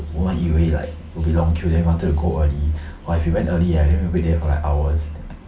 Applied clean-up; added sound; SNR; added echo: none; none; none; none.